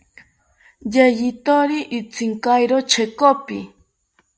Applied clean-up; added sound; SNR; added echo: none; none; none; none.